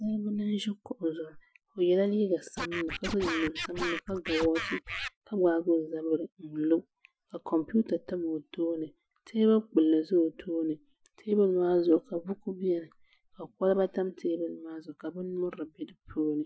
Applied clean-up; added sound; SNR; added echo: classical method Wiener filter.